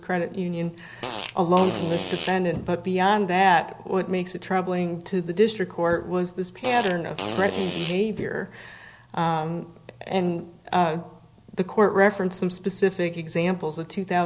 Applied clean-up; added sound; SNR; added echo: none; Fart; 8 dB; none.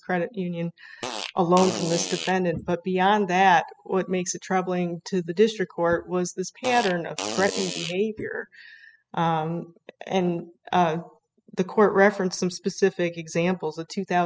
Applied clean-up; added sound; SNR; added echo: classical method spectral subtraction.